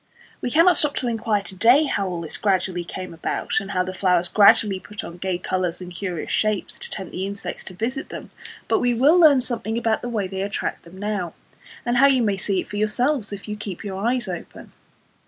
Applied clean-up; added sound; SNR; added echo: none; none; none; none.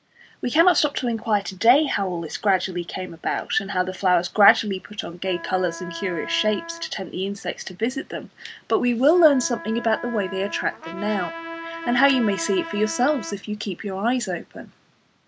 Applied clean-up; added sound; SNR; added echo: none; Trumpet + Wind instrument, woodwind instrument; 12 dB; none.